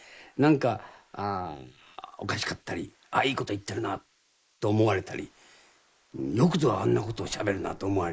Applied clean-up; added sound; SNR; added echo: neural mask model Resemble Enhance denoiser.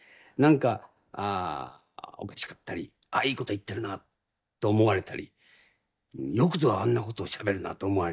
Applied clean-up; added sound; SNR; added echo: neural mask model DeepFilterNet 3.